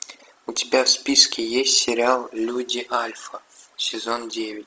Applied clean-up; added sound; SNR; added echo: none; none; none; none.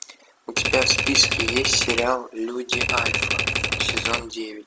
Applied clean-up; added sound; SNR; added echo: none; Typewriter; -1 dB; none.